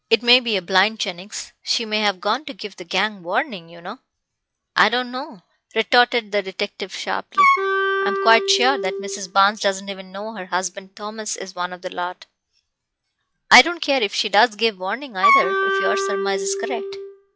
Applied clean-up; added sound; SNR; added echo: classical method log-MMSE.